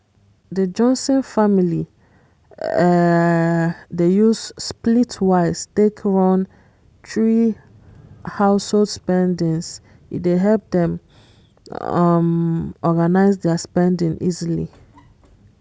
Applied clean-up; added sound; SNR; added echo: none; none; none; none.